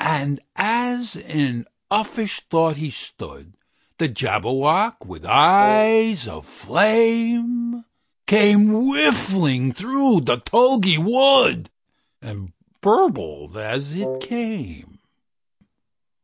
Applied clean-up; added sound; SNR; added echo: none; Wind instrument, woodwind instrument; 10 dB; none.